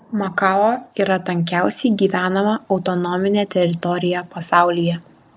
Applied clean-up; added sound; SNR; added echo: none; none; none; none.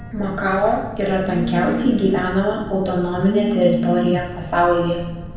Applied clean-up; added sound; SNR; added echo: none; Telephone; 6 dB; reverberation time 0.9 s.